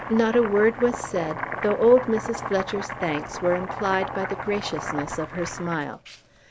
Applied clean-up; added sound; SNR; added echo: none; Domestic sounds, home sounds; 9 dB; none.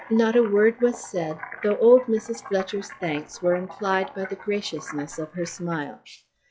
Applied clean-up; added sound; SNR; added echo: classical method log-MMSE.